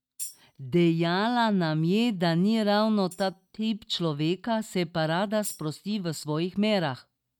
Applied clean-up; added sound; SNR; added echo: neural mask model RNNoise.